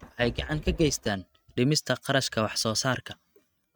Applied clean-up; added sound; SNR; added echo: neural mask model RNNoise.